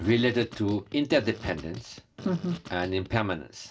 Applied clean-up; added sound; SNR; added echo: none; Fart; 17 dB; reverberation time 0.2 s.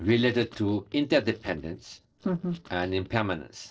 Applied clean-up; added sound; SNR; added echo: neural separator model SepFormer DNS4.